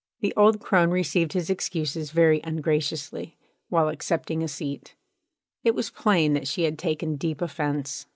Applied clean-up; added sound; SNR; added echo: none; none; none; none.